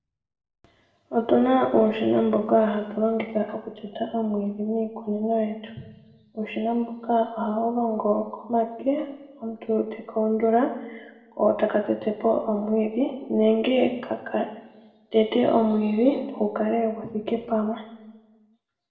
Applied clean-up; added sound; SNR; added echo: none; none; none; reverberation time 0.9 s.